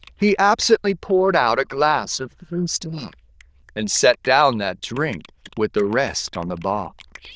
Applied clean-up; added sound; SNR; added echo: neural diffusion model UNIVERSE++.